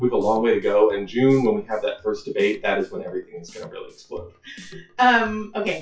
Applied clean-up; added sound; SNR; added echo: classical method WPE with log-MMSE.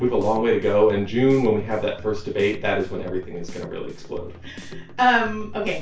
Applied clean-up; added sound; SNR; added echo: none; Drum kit; 20 dB; reverberation time 0.3 s.